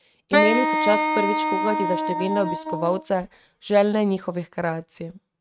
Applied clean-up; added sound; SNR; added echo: neural mask model RNNoise.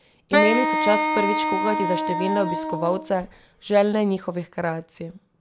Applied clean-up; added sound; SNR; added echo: none; Wind instrument, woodwind instrument; -1 dB; none.